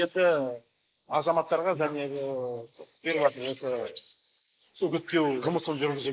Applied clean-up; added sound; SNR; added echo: neural mask model Resemble Enhance denoiser.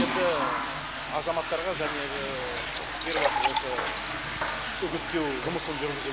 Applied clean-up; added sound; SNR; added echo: none; Toilet flush / Water + Liquid; -2 dB; none.